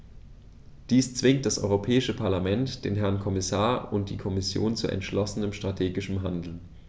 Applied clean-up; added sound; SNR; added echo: none; none; none; none.